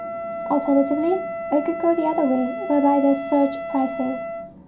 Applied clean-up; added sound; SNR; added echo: none; Wind instrument, woodwind instrument; 8 dB; reverberation time 0.3 s.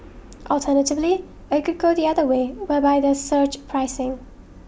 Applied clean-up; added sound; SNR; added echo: none; none; none; none.